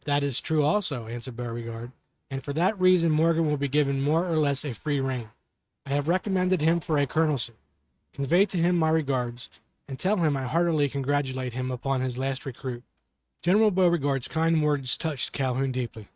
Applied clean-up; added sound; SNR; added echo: neural mask model RNNoise.